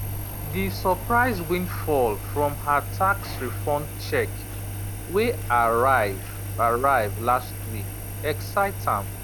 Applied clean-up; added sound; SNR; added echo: none; Engine; 6 dB; none.